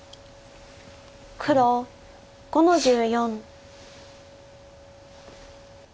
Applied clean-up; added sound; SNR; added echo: none; none; none; none.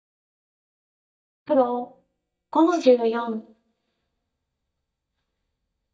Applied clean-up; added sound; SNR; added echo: neural mask model DeepFilterNet 3.